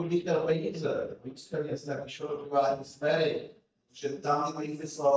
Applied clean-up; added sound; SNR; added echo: neural mask model DeepFilterNet 3.